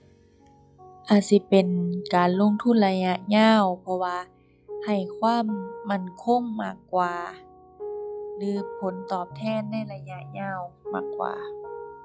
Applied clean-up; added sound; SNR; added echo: classical method log-MMSE.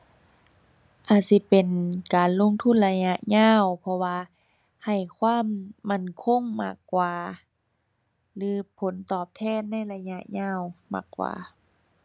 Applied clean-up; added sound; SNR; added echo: none; none; none; none.